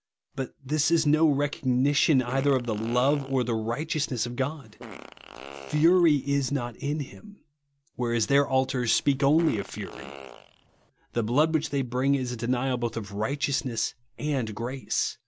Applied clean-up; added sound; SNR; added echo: none; Fart; 17 dB; none.